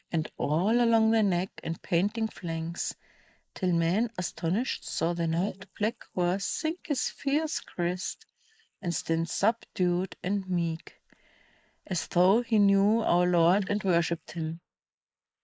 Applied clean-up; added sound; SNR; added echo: neural mask model Resemble Enhance denoiser.